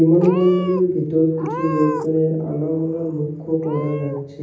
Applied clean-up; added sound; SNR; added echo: none; Meow / Purr; 14 dB; reverberation time 0.8 s.